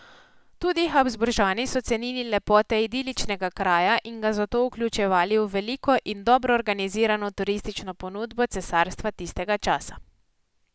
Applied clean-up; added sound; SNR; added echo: none; none; none; none.